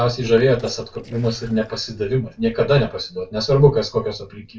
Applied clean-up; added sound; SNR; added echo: neural separator model SepFormer DNS4.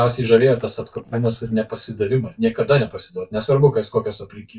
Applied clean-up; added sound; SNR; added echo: neural mask model DeepFilterNet 3.